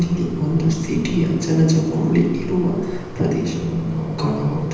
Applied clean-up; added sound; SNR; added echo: none; Mechanisms; 13 dB; reverberation time 1.1 s.